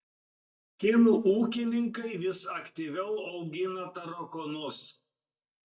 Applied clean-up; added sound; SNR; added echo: neural mask model DeepFilterNet 3.